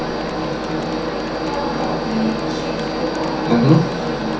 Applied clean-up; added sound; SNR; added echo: none; Mechanisms; 15 dB; reverberation time 0.6 s.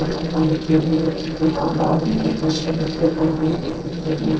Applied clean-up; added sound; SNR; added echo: neural separator model SepFormer DNS4.